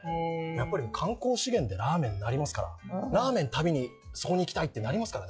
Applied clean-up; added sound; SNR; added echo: classical method log-MMSE.